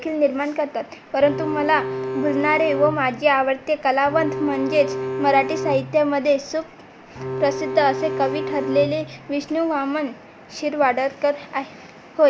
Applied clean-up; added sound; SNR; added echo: none; Bowed string instrument; 7 dB; none.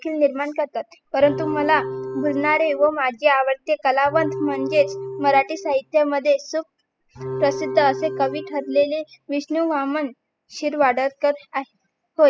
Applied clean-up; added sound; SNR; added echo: classical method spectral subtraction.